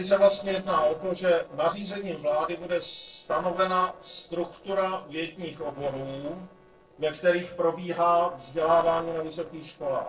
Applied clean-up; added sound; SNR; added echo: neural separator model SepFormer DNS4.